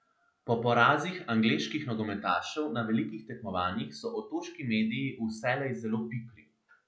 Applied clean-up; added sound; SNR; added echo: none; none; none; none.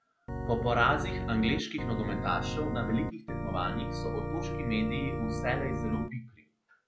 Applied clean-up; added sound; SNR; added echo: none; Organ; 2 dB; none.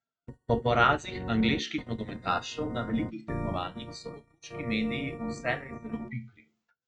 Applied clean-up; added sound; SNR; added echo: neural mask model RNNoise.